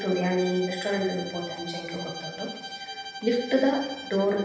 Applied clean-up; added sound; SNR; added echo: none; Bowed string instrument; 11 dB; reverberation time 0.9 s.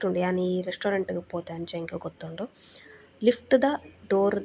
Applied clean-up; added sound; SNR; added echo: none; none; none; none.